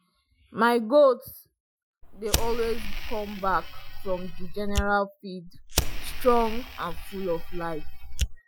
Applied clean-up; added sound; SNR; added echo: classical method Wiener filter.